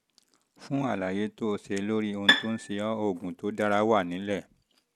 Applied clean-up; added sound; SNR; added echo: none; Bowed string instrument; -2 dB; none.